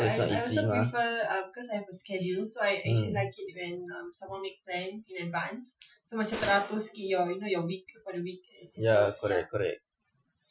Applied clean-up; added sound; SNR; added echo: classical method Wiener filter.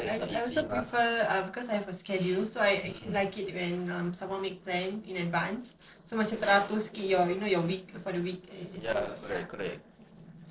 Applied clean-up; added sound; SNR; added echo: neural separator model SepFormer DNS4.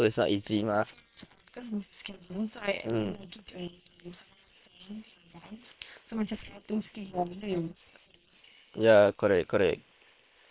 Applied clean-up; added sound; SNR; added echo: neural separator model SepFormer WHAM!.